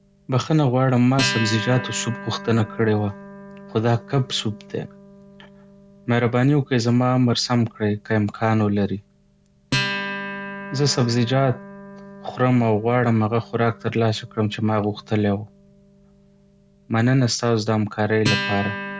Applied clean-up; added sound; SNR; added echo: none; Acoustic guitar; 11 dB; none.